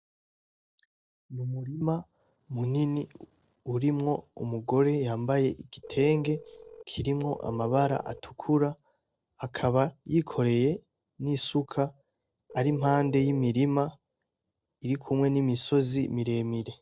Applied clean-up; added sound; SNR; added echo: neural separator model SepFormer DNS4.